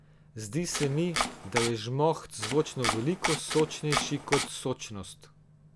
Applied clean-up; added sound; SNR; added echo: none; Domestic sounds, home sounds; 2 dB; none.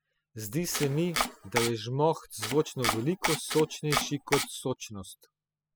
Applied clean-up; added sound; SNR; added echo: classical method spectral subtraction.